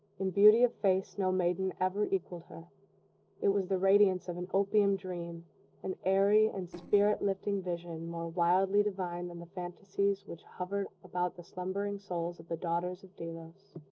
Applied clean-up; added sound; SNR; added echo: neural separator model SepFormer DNS4.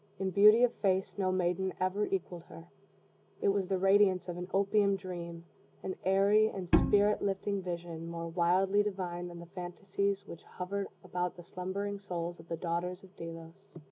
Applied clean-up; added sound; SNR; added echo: none; Bowed string instrument; 0 dB; none.